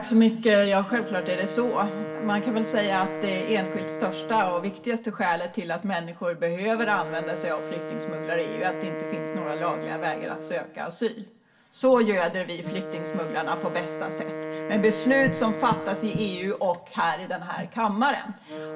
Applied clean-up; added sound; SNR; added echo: none; Wind instrument, woodwind instrument; 9 dB; reverberation time 0.2 s.